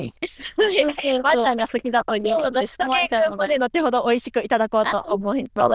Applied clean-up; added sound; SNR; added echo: neural diffusion model UNIVERSE++.